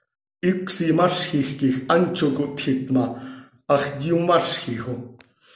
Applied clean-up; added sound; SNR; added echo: none; none; none; none.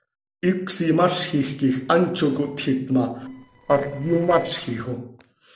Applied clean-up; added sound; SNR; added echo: neural separator model SepFormer DNS4.